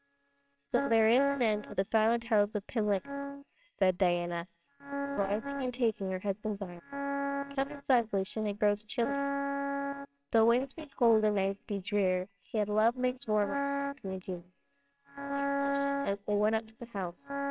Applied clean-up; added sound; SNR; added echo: neural separator model SepFormer WHAMR!.